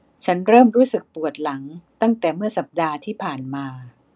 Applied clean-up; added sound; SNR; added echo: none; none; none; none.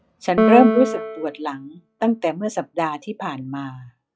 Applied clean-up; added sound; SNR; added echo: classical method log-MMSE.